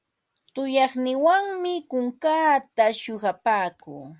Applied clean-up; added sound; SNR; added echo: none; none; none; none.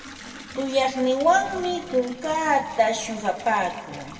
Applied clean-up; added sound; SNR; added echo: none; Bathtub (filling or washing) / Water tap, faucet; 16 dB; reverberation time 1.5 s.